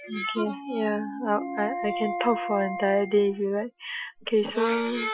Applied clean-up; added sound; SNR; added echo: classical method Wiener filter.